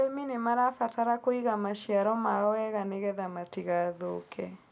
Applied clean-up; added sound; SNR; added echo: none; none; none; none.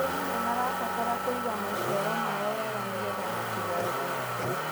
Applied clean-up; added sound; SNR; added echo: none; Motor vehicle (road); -3 dB; none.